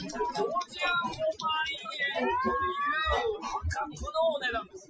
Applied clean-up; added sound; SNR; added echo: classical method Wiener filter.